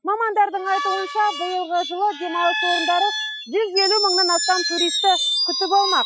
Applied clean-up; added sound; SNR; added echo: classical method Wiener filter.